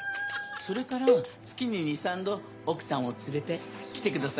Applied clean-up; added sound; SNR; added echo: none; Cowbell; -1 dB; none.